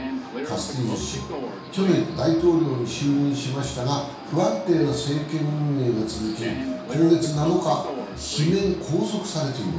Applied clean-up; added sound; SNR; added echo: none; Subway, metro, underground; 11 dB; reverberation time 0.6 s.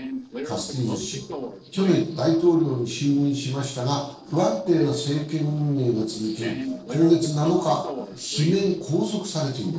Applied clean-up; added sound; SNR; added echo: neural separator model SepFormer DNS4.